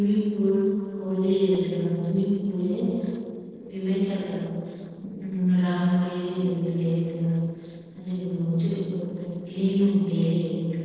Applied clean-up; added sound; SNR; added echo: neural separator model SepFormer DNS4.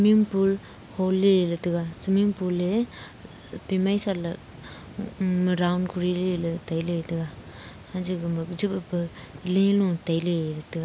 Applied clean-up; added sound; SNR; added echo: none; none; none; none.